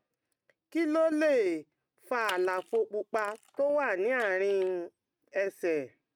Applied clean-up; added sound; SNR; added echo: neural mask model RNNoise.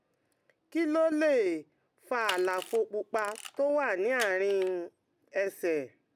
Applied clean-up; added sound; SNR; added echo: none; Camera; 14 dB; none.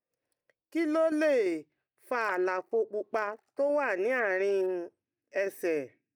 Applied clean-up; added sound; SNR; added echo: neural mask model DeepFilterNet 3.